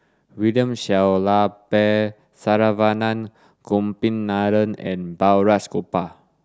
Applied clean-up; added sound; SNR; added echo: none; none; none; none.